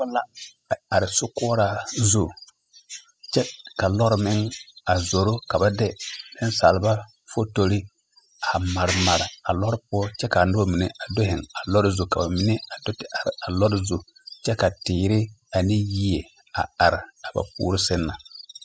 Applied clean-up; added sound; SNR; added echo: classical method spectral subtraction.